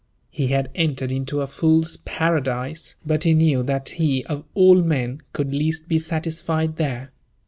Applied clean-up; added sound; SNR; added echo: none; none; none; none.